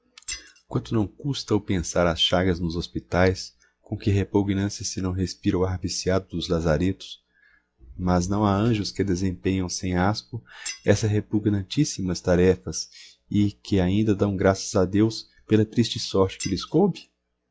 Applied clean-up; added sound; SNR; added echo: classical method log-MMSE.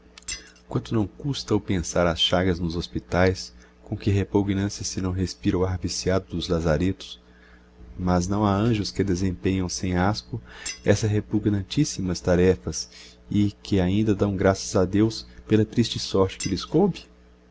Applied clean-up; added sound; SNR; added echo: none; Shatter; 14 dB; none.